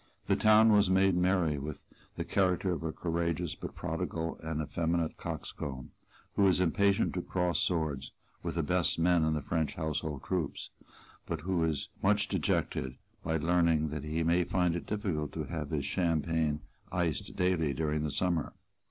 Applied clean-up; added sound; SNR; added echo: none; none; none; none.